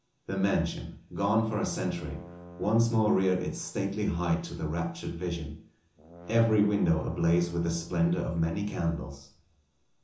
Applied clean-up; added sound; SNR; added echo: none; Brass instrument; 19 dB; reverberation time 0.7 s.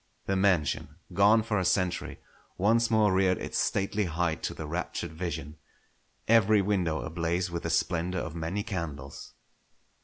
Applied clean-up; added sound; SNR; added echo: none; none; none; none.